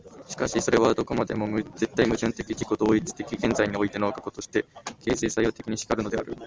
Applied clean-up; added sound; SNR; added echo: none; none; none; none.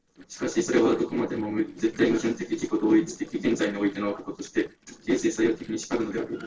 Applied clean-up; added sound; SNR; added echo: neural separator model SepFormer DNS4.